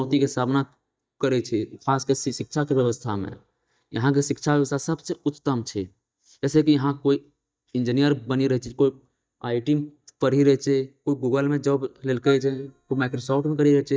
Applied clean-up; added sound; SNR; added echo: neural mask model DeepFilterNet 3.